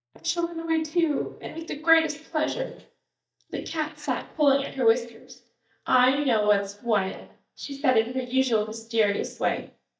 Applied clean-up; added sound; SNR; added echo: neural mask model DeepFilterNet 3.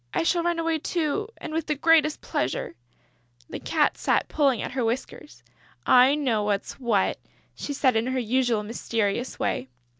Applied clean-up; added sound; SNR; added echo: none; none; none; none.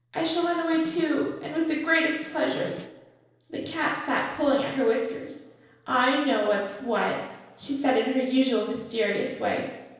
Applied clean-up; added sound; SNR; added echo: neural separator model SepFormer DNS4.